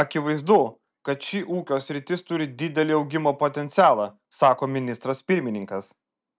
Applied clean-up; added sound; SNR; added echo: none; none; none; none.